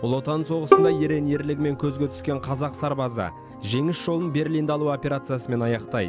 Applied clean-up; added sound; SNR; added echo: none; Bowed string instrument; -1 dB; none.